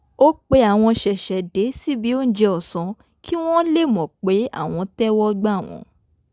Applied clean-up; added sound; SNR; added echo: none; none; none; none.